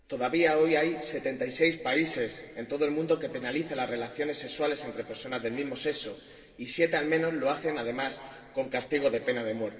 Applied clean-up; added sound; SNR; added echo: none; none; none; reverberation time 2.2 s.